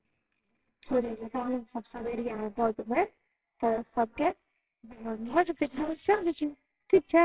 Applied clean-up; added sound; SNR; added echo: neural separator model SepFormer WHAMR!.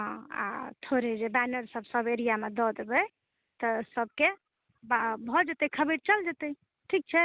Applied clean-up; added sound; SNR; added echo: none; none; none; none.